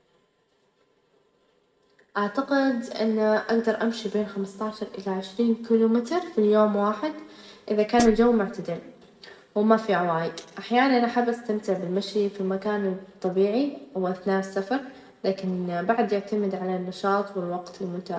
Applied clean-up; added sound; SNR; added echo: none; Hi-hat; 8 dB; reverberation time 0.9 s.